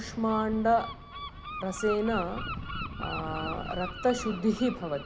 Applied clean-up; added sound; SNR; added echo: none; Gull, seagull; 8 dB; none.